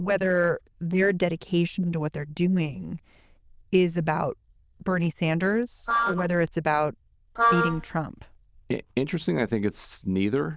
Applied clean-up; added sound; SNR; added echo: neural diffusion model UNIVERSE++.